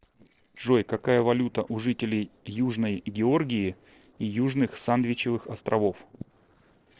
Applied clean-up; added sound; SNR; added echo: neural separator model SepFormer DNS4.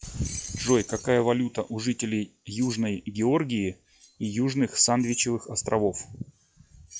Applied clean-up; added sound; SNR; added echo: classical method log-MMSE.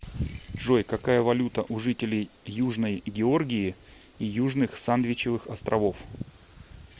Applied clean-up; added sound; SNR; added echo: none; Keys jangling; 18 dB; none.